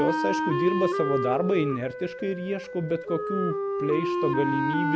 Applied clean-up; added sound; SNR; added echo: none; Wind instrument, woodwind instrument; 0 dB; none.